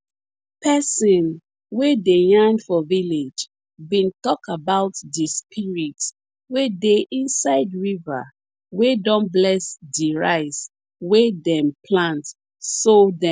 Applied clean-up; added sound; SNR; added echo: none; none; none; none.